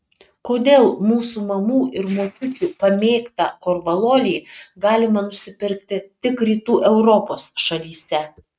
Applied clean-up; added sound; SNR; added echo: neural mask model RNNoise.